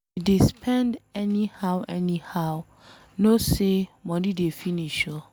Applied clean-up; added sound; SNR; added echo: none; none; none; none.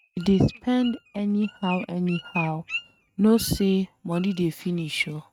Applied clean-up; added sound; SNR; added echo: neural mask model RNNoise.